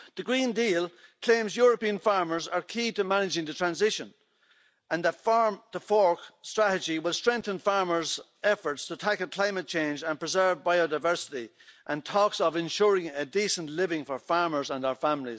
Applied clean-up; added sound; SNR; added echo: none; none; none; none.